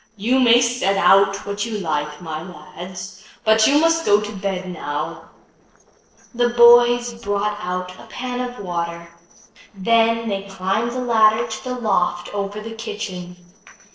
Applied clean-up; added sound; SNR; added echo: neural separator model SepFormer DNS4.